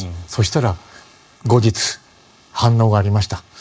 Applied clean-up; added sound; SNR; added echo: neural mask model Resemble Enhance denoiser.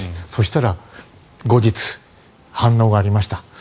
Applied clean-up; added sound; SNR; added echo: none; none; none; none.